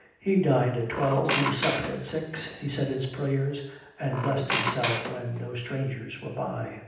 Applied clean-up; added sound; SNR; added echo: none; Squeak; 3 dB; reverberation time 0.9 s.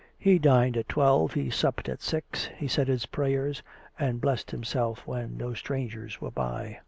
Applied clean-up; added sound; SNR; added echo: none; none; none; none.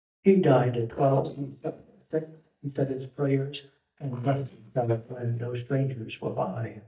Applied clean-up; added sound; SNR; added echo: neural mask model DeepFilterNet 3.